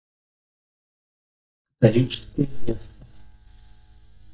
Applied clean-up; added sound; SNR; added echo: neural mask model DeepFilterNet 3.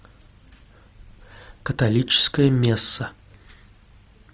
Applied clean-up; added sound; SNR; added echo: none; none; none; none.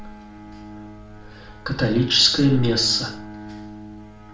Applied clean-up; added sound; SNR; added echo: none; Bowed string instrument; 16 dB; reverberation time 0.5 s.